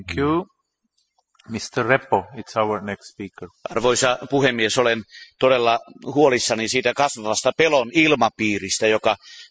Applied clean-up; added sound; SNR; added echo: classical method spectral subtraction.